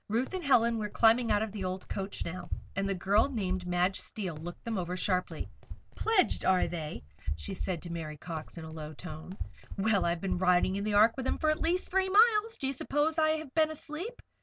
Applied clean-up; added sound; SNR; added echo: none; Run; 7 dB; none.